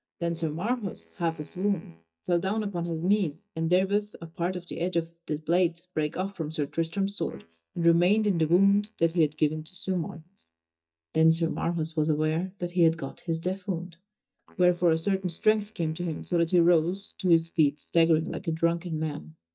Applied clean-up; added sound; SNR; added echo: neural mask model DeepFilterNet 3.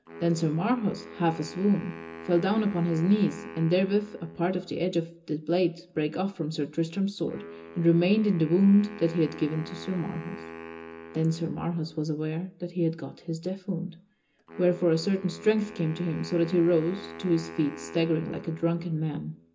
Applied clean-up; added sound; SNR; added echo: none; Wind instrument, woodwind instrument; 17 dB; reverberation time 0.2 s.